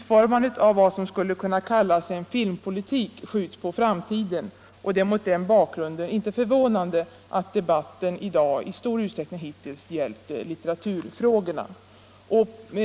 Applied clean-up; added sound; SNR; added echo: none; none; none; none.